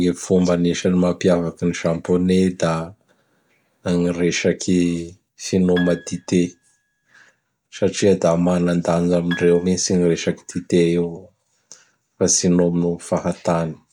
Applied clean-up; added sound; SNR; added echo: none; Piano; 18 dB; none.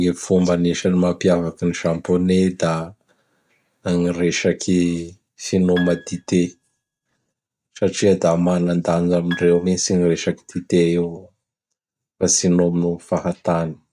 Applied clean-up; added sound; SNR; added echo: neural mask model RNNoise.